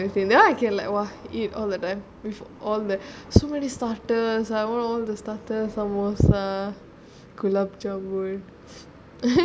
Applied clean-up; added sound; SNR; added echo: none; none; none; none.